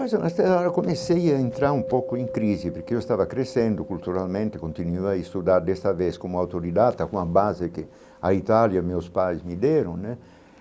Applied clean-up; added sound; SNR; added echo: none; Mallet percussion; 15 dB; none.